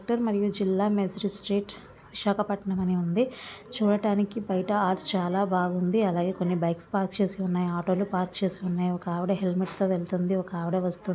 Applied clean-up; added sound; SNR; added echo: none; none; none; none.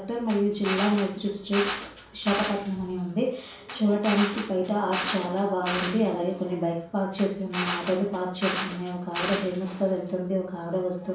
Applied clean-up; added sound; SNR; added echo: none; Drill; 8 dB; reverberation time 0.4 s.